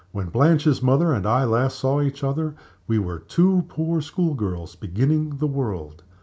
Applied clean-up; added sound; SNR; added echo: none; none; none; none.